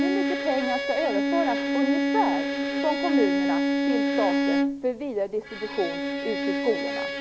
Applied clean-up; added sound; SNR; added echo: none; Bowed string instrument; -3 dB; none.